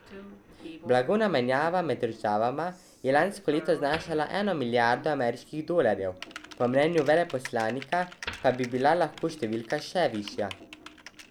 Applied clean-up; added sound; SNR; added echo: none; Wood + Typing; 18 dB; none.